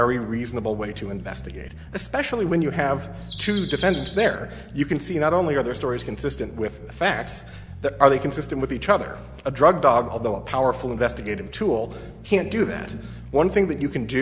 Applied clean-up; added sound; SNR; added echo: none; Bird vocalization, bird call, bird song + Bass guitar; 14 dB; none.